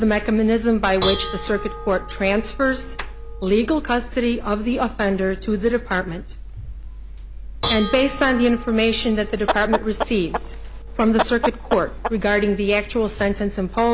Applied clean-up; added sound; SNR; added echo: none; Chicken, rooster + Dishes, pots, and pans / Bell; 8 dB; none.